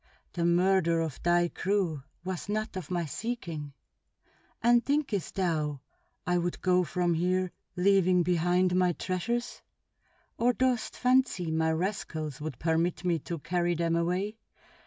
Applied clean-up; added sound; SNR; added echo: none; none; none; none.